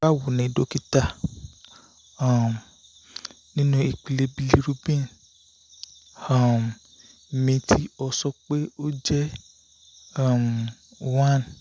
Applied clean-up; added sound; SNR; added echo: none; none; none; none.